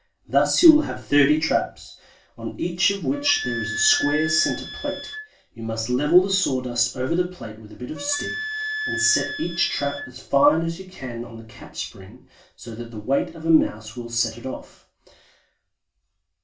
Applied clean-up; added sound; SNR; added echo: none; Wind instrument, woodwind instrument; 8 dB; reverberation time 0.2 s.